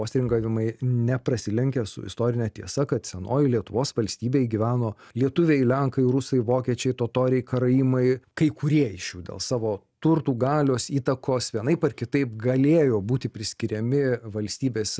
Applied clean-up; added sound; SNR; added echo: none; none; none; none.